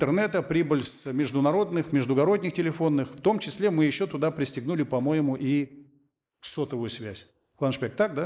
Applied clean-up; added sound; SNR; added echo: neural mask model Resemble Enhance denoiser.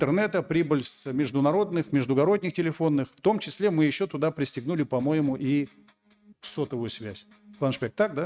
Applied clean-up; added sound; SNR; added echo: neural mask model RNNoise.